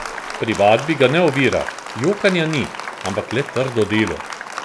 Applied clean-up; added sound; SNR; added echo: none; Applause; 10 dB; none.